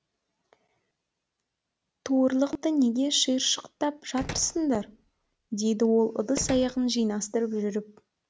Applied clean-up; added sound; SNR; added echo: none; Slam; 16 dB; none.